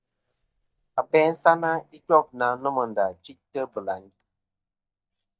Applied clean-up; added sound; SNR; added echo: neural mask model DeepFilterNet 3.